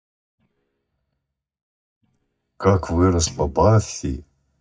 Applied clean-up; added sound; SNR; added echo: neural mask model DeepFilterNet 3.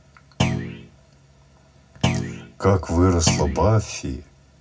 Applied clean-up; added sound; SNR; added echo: none; Thump, thud; 1 dB; reverberation time 0.4 s.